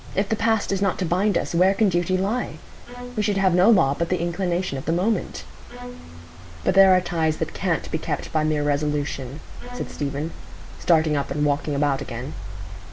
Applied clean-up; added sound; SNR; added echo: none; Bowed string instrument; 19 dB; none.